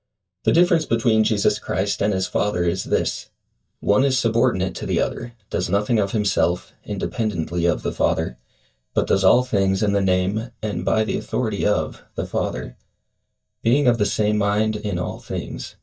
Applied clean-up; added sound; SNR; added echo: neural mask model DeepFilterNet 3.